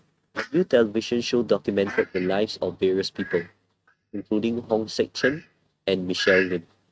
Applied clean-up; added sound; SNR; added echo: neural mask model RNNoise.